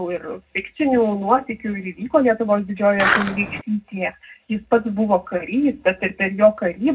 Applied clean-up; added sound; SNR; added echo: none; Skateboard; 1 dB; reverberation time 0.3 s.